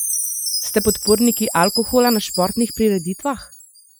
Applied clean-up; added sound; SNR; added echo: classical method Wiener filter.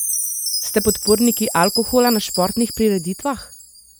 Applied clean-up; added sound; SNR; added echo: none; Chime; 6 dB; none.